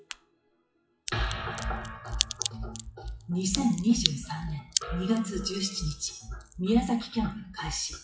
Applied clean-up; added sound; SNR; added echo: classical method WPE with log-MMSE.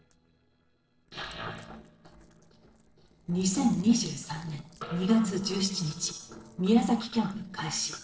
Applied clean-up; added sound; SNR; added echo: neural separator model SepFormer DNS4.